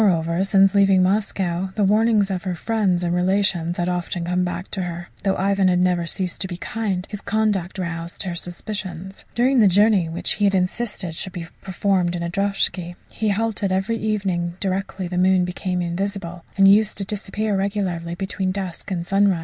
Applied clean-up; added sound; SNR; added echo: none; none; none; none.